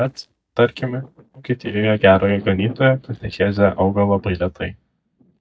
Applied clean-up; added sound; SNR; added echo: neural mask model DeepFilterNet 3.